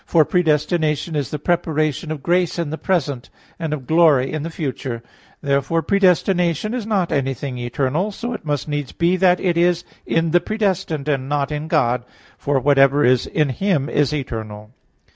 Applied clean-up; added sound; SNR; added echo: none; none; none; none.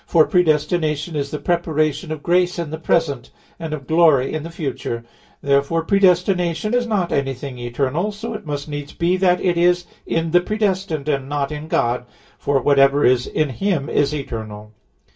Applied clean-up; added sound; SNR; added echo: none; Cowbell; 9 dB; reverberation time 0.2 s.